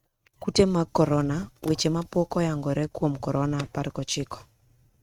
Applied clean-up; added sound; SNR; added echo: neural mask model RNNoise.